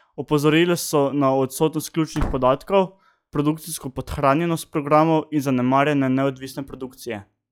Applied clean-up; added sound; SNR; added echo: classical method log-MMSE.